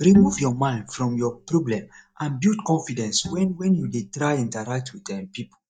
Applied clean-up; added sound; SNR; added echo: neural mask model DeepFilterNet 3.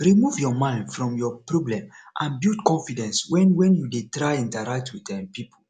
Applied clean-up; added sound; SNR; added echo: none; none; none; none.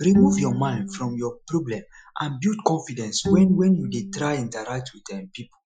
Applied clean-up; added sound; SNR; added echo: classical method Wiener filter.